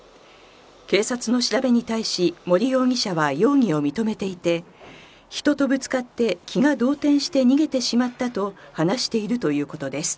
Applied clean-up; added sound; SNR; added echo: none; none; none; none.